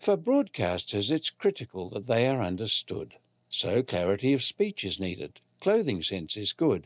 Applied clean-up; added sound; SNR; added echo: none; none; none; none.